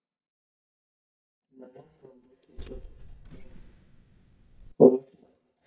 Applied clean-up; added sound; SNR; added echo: neural mask model DeepFilterNet 3.